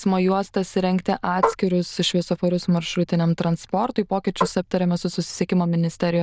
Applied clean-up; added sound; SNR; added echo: neural diffusion model UNIVERSE++.